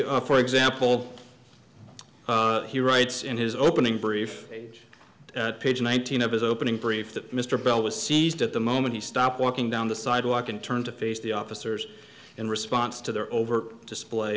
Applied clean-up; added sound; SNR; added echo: none; none; none; none.